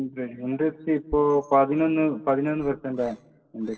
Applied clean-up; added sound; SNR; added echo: neural separator model SepFormer DNS4.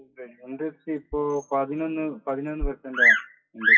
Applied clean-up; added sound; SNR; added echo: classical method WPE with log-MMSE.